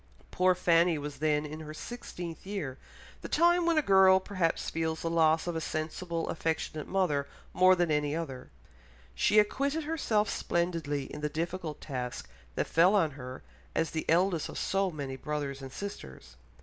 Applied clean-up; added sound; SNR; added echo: none; none; none; none.